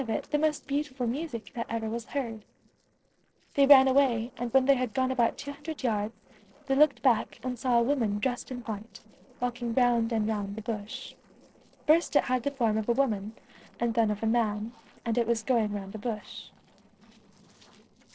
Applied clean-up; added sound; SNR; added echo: neural separator model SepFormer DNS4.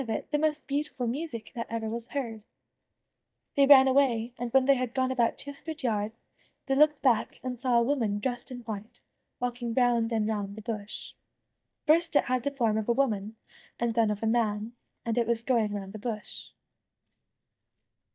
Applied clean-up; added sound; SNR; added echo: neural mask model DeepFilterNet 3.